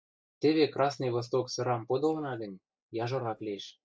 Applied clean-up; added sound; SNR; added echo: neural mask model DeepFilterNet 3.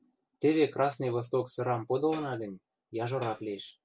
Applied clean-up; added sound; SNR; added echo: none; Hi-hat; 16 dB; none.